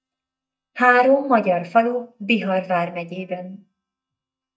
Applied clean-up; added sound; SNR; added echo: neural mask model DeepFilterNet 3.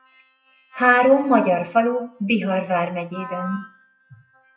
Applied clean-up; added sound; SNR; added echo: classical method WPE with log-MMSE.